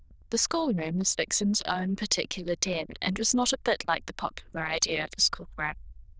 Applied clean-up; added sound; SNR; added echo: neural diffusion model UNIVERSE++.